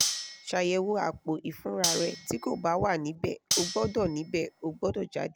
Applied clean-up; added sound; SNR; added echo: none; Cutlery, silverware; 4 dB; none.